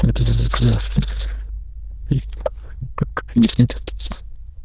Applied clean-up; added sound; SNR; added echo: neural diffusion model UNIVERSE++.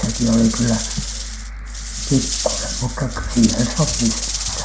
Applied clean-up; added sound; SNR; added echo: none; Rattle / Rattle (instrument); 6 dB; none.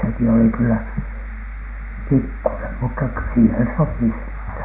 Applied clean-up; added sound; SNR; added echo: none; none; none; none.